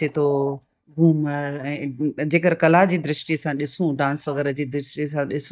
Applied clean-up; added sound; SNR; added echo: neural mask model DeepFilterNet 3.